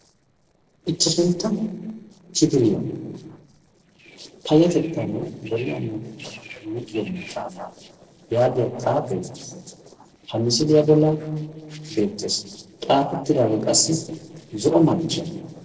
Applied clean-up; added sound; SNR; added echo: neural separator model SepFormer DNS4.